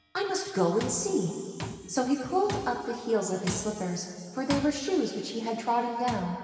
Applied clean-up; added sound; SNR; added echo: none; Tools; 13 dB; reverberation time 2.4 s.